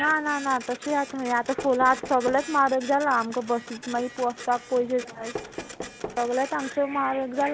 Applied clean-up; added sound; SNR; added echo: none; Knock + Printer; 14 dB; none.